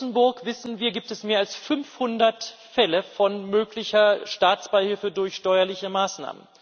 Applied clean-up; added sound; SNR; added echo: none; none; none; none.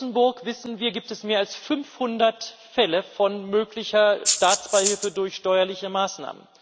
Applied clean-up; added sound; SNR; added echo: none; Rattle (instrument); 1 dB; none.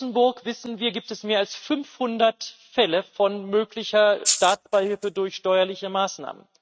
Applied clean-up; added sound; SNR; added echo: neural mask model RNNoise.